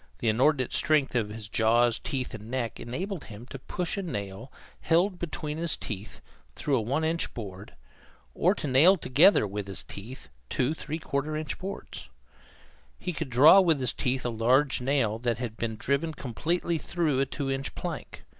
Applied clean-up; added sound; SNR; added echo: none; none; none; none.